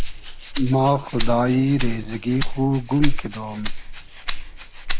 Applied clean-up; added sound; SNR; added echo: none; Rattle (instrument); 0 dB; none.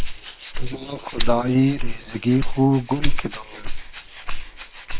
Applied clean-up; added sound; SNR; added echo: neural separator model SepFormer WHAM!.